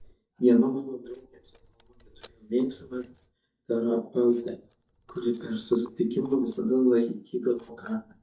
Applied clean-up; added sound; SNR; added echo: neural mask model DeepFilterNet 3.